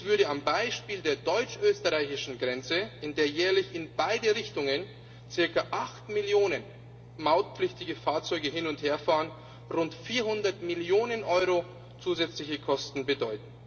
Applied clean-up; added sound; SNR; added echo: none; Engine; 19 dB; reverberation time 1.4 s.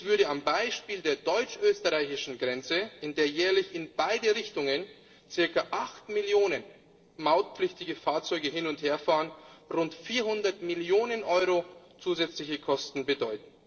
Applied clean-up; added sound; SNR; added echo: neural separator model SepFormer DNS4.